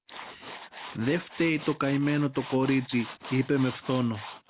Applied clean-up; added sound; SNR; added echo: none; Tools; 15 dB; none.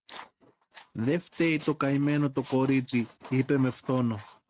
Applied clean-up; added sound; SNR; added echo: neural mask model RNNoise.